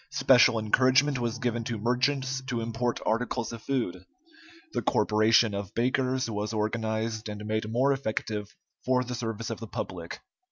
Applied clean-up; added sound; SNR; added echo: none; none; none; none.